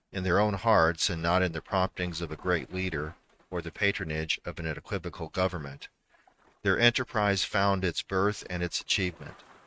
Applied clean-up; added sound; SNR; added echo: neural mask model RNNoise.